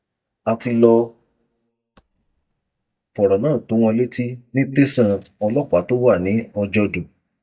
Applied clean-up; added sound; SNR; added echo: neural mask model DeepFilterNet 3.